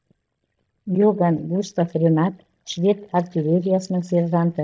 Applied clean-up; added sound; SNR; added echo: neural mask model DeepFilterNet 3.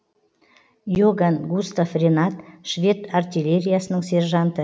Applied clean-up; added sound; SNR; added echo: none; none; none; none.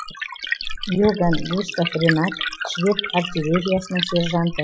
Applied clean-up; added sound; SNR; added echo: classical method Wiener filter.